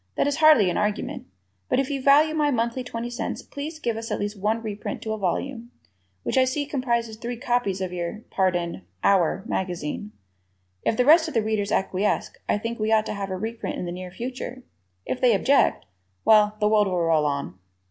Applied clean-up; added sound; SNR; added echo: none; none; none; none.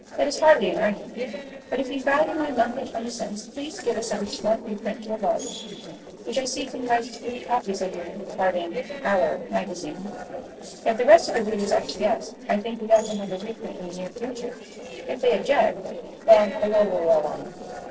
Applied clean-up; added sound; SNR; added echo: neural separator model SepFormer DNS4.